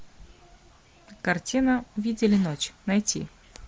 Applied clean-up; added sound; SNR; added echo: none; none; none; none.